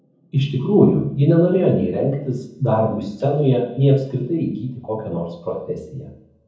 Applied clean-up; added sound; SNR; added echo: none; none; none; reverberation time 0.7 s.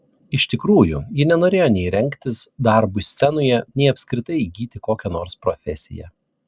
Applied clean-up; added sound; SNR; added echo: none; none; none; none.